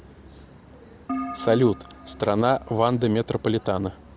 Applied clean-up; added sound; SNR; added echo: none; Keyboard (musical); 11 dB; none.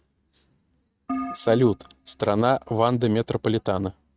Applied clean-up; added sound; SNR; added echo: neural mask model RNNoise.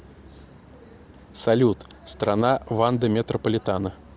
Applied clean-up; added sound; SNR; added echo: none; none; none; none.